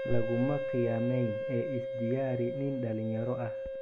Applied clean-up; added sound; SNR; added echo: none; Wind instrument, woodwind instrument; 4 dB; none.